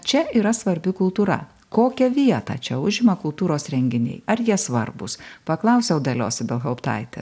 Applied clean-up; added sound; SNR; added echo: none; none; none; none.